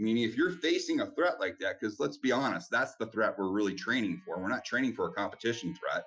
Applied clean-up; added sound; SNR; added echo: classical method Wiener filter.